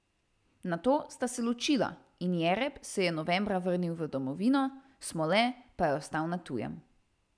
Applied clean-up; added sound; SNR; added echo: none; none; none; none.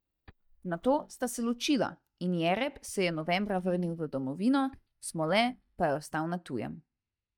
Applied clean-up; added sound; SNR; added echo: neural mask model DeepFilterNet 3.